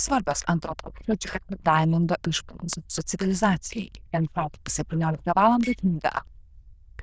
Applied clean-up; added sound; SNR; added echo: neural diffusion model UNIVERSE++.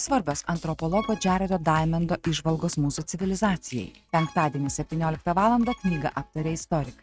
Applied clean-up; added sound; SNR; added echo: neural mask model RNNoise.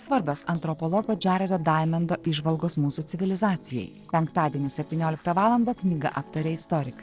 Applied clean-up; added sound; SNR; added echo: neural separator model SepFormer DNS4.